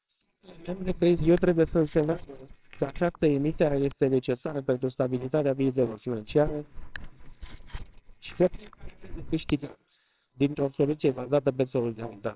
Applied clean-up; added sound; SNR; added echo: neural separator model SepFormer WHAMR!.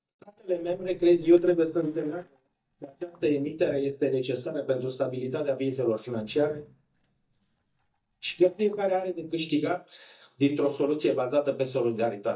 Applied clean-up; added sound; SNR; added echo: neural mask model DeepFilterNet 3.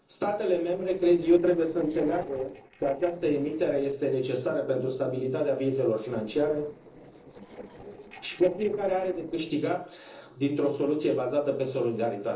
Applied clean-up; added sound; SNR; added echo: neural separator model SepFormer DNS4.